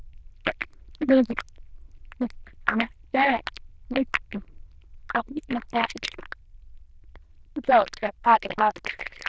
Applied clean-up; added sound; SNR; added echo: neural diffusion model UNIVERSE++.